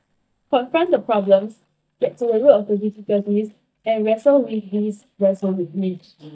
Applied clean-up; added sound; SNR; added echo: neural mask model DeepFilterNet 3.